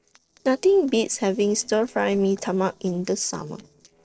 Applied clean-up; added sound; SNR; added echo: neural separator model SepFormer DNS4.